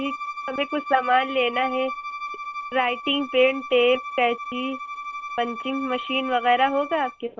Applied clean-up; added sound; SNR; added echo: none; Bowed string instrument; 9 dB; none.